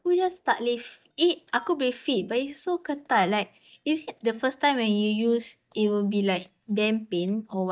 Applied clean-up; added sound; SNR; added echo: neural mask model DeepFilterNet 3.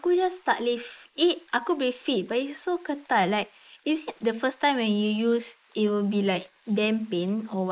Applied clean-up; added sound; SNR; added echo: neural mask model Resemble Enhance denoiser.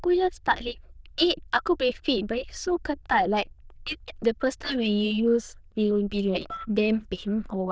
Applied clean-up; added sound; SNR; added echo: neural diffusion model UNIVERSE++.